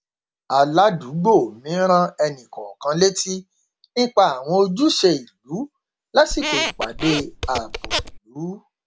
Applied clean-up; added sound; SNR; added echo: none; Squeak; 5 dB; none.